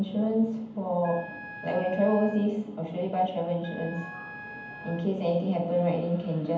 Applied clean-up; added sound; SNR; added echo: none; Wind instrument, woodwind instrument; 16 dB; reverberation time 0.8 s.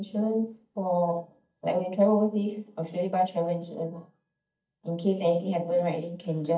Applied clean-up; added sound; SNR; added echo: neural mask model DeepFilterNet 3.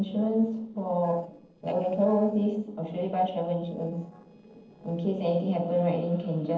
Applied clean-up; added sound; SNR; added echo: neural separator model SepFormer DNS4.